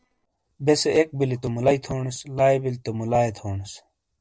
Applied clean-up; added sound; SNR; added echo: neural separator model SepFormer DNS4.